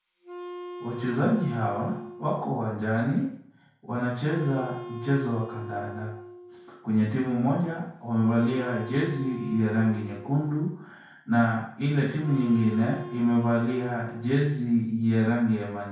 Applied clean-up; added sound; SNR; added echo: none; Wind instrument, woodwind instrument; 15 dB; reverberation time 0.5 s.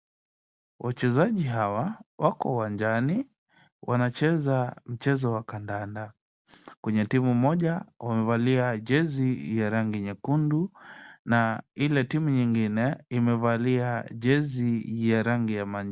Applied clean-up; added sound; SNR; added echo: none; none; none; none.